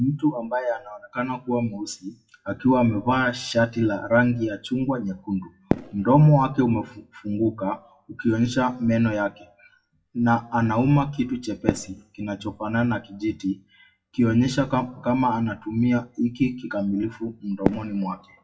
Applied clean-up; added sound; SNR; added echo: classical method WPE with log-MMSE.